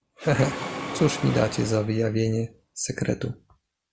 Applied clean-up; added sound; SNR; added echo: none; Mechanisms; 9 dB; none.